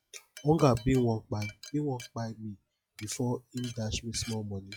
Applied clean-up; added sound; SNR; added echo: classical method log-MMSE.